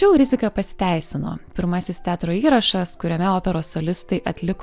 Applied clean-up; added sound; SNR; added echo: none; none; none; none.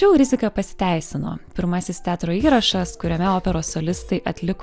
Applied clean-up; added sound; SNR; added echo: none; Drum kit; 14 dB; none.